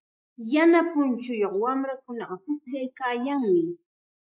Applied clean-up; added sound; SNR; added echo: neural mask model Resemble Enhance denoiser.